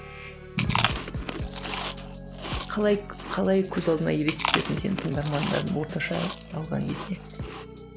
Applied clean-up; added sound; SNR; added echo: none; Chewing, mastication; 4 dB; none.